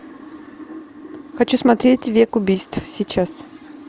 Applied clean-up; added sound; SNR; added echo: none; none; none; none.